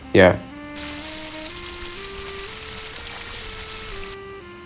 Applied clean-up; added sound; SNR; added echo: none; Stream + Wind instrument, woodwind instrument; 11 dB; none.